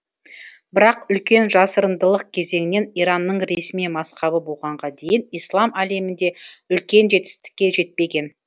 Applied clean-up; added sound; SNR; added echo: none; none; none; none.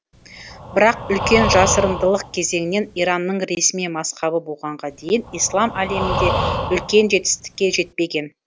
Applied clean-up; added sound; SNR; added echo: none; Breathing; 5 dB; none.